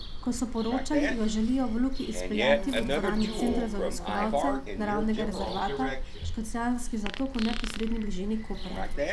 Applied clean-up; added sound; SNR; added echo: none; Fart + Bird vocalization, bird call, bird song; 0 dB; none.